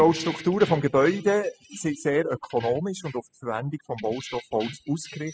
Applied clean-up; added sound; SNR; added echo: classical method spectral subtraction.